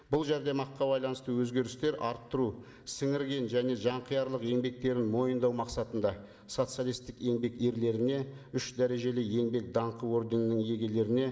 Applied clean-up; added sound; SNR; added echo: none; none; none; reverberation time 1.0 s.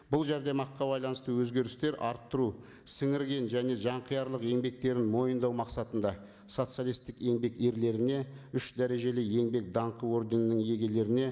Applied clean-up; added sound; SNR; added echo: none; none; none; none.